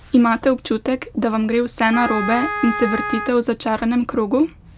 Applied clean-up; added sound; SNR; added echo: none; Wind instrument, woodwind instrument; 8 dB; none.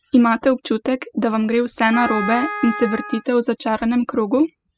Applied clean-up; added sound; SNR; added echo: classical method spectral subtraction.